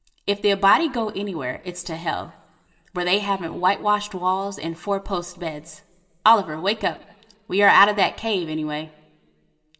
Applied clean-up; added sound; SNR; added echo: none; none; none; reverberation time 0.7 s.